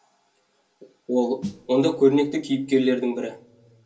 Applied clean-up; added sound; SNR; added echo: none; Snare drum; 17 dB; reverberation time 0.3 s.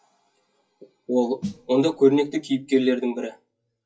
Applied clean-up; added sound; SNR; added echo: classical method WPE with log-MMSE.